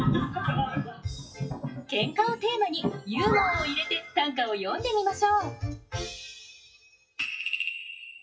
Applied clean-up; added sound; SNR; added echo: classical method WPE with log-MMSE.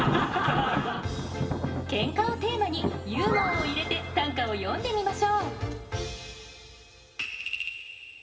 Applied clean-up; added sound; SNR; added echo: none; Thunder; 6 dB; reverberation time 2.1 s.